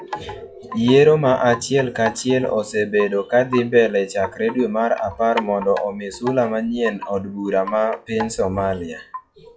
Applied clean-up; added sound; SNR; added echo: classical method WPE with log-MMSE.